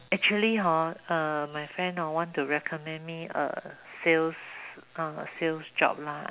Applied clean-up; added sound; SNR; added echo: none; none; none; none.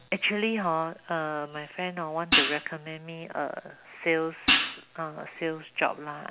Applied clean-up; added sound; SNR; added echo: none; Hi-hat; -4 dB; none.